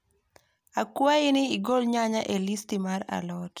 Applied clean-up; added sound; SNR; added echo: none; none; none; none.